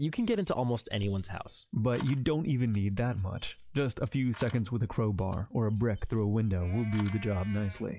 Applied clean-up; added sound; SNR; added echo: classical method log-MMSE.